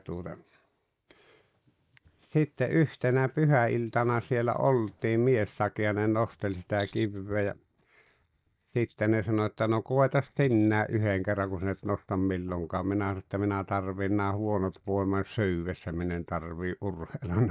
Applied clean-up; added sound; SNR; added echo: neural mask model DeepFilterNet 3.